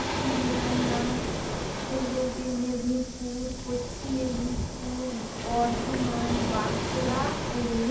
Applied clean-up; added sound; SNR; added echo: none; Waves, surf; 0 dB; reverberation time 0.8 s.